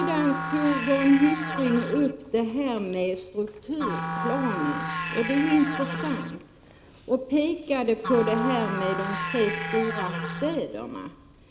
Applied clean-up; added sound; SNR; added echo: none; Musical instrument; 7 dB; none.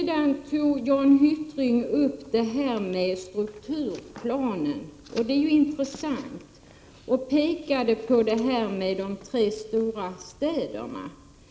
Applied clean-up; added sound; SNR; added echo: none; none; none; none.